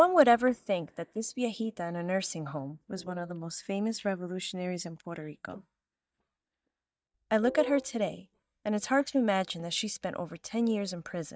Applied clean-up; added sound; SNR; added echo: neural mask model DeepFilterNet 3.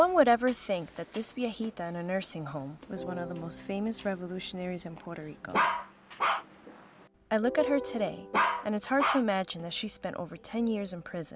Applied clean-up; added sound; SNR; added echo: none; Bark; -1 dB; none.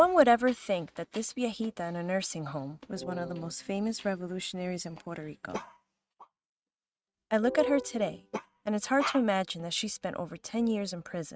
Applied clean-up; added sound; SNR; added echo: neural mask model RNNoise.